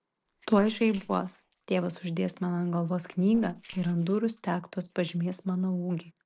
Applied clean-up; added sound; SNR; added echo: neural separator model SepFormer DNS4.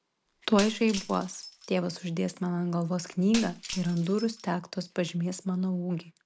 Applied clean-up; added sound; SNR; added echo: none; Shatter; 14 dB; none.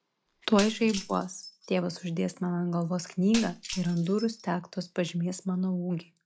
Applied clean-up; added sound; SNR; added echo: classical method log-MMSE.